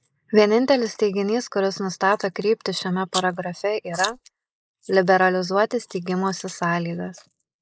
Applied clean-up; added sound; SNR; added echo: neural mask model Resemble Enhance denoiser.